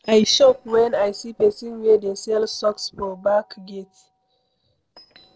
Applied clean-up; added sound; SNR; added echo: neural separator model SepFormer DNS4.